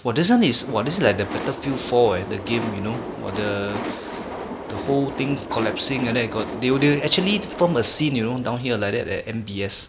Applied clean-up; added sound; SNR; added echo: none; Train; 9 dB; none.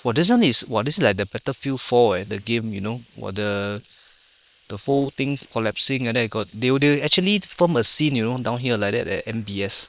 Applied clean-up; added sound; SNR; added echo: neural separator model SepFormer WHAM!.